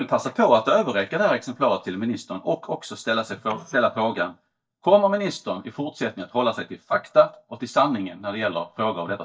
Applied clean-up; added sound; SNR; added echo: neural mask model DeepFilterNet 3.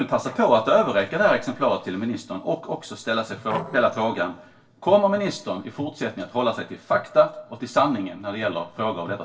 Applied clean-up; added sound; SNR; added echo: neural separator model SepFormer DNS4.